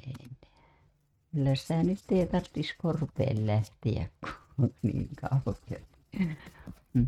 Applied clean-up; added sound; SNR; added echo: neural mask model RNNoise.